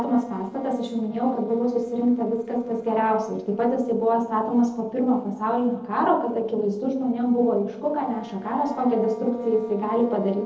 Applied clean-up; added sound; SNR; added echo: neural separator model SepFormer DNS4.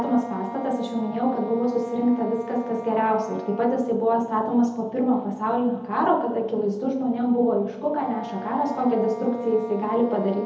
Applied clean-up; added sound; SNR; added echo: none; Wind instrument, woodwind instrument; 15 dB; reverberation time 0.7 s.